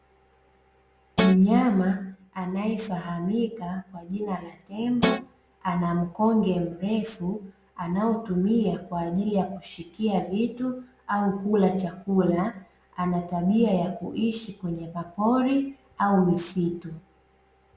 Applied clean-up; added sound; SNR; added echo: none; Guitar; 0 dB; none.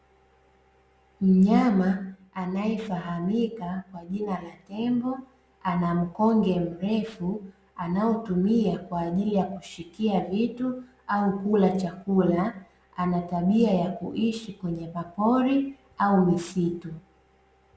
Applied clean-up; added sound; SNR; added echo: none; none; none; none.